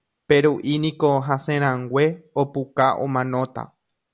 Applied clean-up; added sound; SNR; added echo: none; none; none; none.